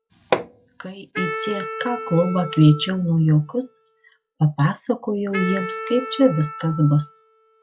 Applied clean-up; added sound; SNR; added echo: classical method log-MMSE.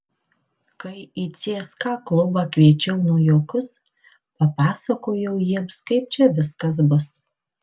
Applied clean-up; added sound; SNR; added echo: none; none; none; none.